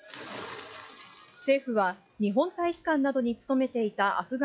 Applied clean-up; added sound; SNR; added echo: classical method log-MMSE.